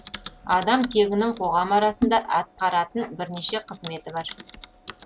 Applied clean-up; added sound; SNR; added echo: none; Typing; 11 dB; none.